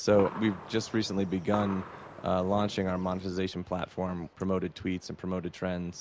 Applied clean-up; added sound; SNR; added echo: none; Gunshot, gunfire; 13 dB; none.